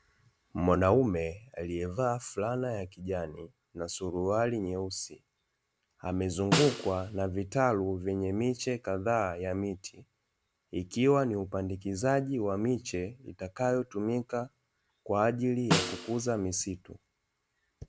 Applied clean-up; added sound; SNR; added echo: none; Snare drum; 4 dB; none.